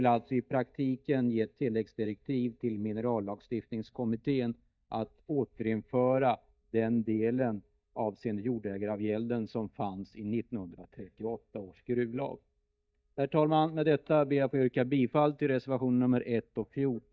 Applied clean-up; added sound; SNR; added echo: neural mask model DeepFilterNet 3.